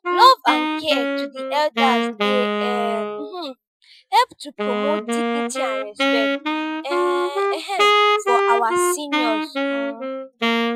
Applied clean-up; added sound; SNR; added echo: classical method Wiener filter.